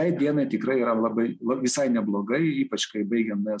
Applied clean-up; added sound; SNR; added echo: none; none; none; none.